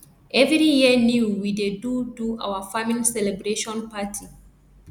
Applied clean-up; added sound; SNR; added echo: none; none; none; none.